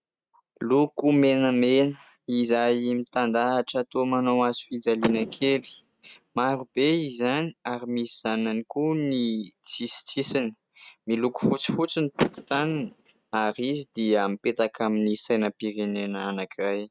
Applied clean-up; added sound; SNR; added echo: neural mask model RNNoise.